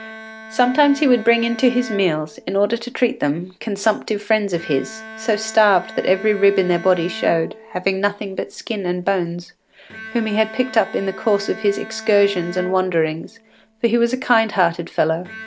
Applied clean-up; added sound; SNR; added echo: none; Bowed string instrument; 17 dB; none.